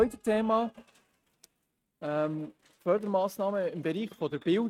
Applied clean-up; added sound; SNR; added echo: neural mask model RNNoise.